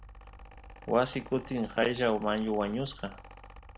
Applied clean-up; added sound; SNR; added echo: none; Mechanical fan; 17 dB; none.